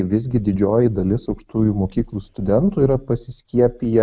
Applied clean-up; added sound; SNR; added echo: none; none; none; none.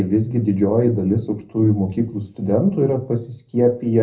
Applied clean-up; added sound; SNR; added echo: none; none; none; reverberation time 0.3 s.